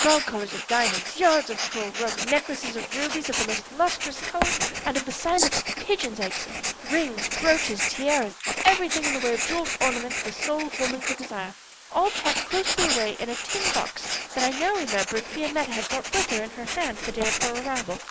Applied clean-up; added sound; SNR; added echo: neural mask model Resemble Enhance denoiser.